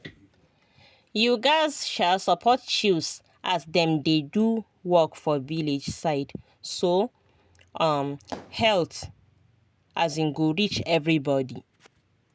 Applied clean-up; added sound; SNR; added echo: none; Fireworks; 17 dB; none.